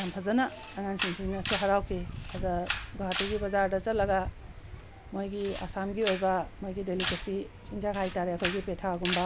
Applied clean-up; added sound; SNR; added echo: none; Camera; 7 dB; none.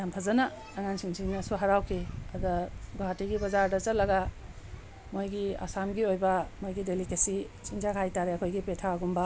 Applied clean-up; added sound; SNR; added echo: none; none; none; none.